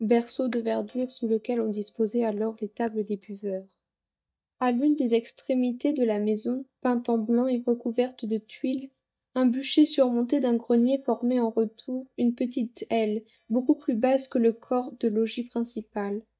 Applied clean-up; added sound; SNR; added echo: neural mask model DeepFilterNet 3.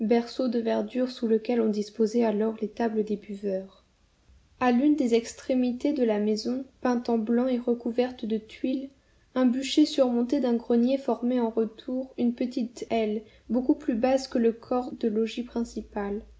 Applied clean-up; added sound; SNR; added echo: none; none; none; none.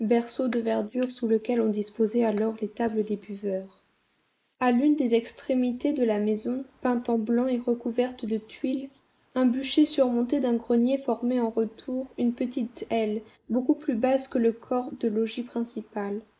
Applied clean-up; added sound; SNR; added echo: neural mask model Resemble Enhance denoiser.